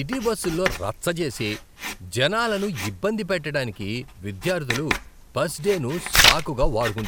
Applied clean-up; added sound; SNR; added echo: none; Writing; 2 dB; none.